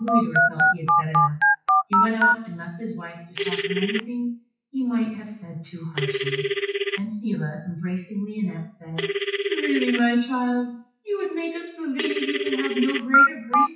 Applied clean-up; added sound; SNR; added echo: classical method WPE with log-MMSE.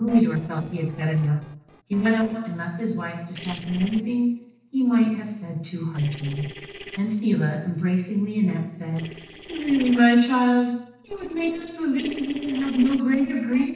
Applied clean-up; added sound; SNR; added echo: neural separator model SepFormer DNS4.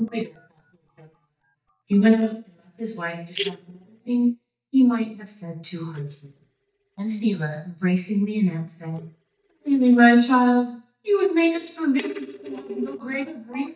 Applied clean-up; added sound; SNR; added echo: neural mask model DeepFilterNet 3.